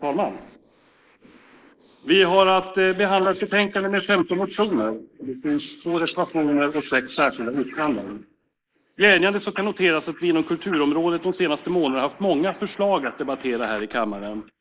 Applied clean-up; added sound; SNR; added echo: neural mask model Resemble Enhance denoiser.